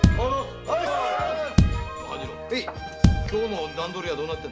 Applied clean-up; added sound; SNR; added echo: none; Bass drum; -3 dB; none.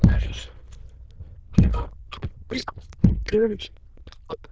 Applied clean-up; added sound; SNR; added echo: neural diffusion model UNIVERSE++.